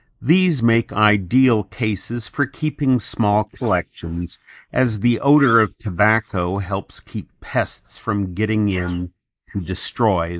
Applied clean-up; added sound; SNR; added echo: neural mask model Resemble Enhance denoiser.